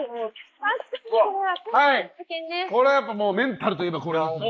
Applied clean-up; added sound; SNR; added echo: neural mask model Resemble Enhance denoiser.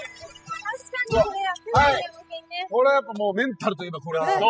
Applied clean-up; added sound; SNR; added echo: classical method spectral subtraction.